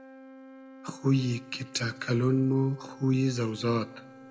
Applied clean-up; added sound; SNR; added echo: none; Wind instrument, woodwind instrument; 19 dB; reverberation time 1.0 s.